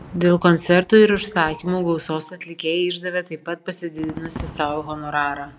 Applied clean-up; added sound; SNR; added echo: none; Fireworks; 20 dB; none.